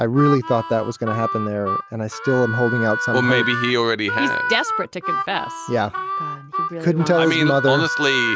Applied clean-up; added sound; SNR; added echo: none; Harmonica; 5 dB; none.